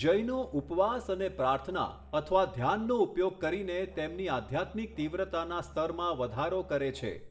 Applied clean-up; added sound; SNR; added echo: none; Musical instrument; 20 dB; reverberation time 0.6 s.